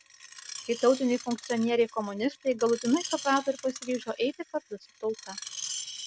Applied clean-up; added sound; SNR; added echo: none; Screech; 13 dB; none.